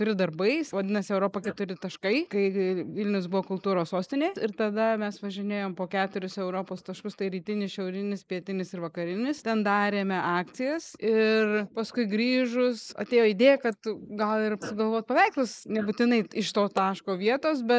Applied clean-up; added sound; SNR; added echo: neural mask model Resemble Enhance denoiser.